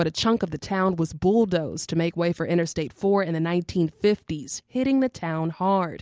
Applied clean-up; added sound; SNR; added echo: none; none; none; none.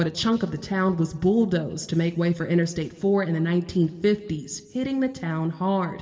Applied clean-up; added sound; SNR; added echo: none; none; none; reverberation time 1.6 s.